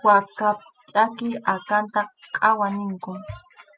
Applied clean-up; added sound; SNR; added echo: classical method spectral subtraction.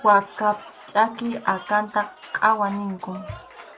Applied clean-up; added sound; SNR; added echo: none; Applause / Crowd; 19 dB; none.